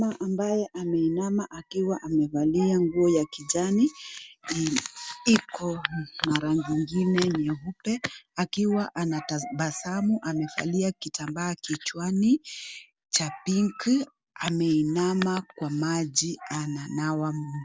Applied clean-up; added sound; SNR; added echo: none; none; none; none.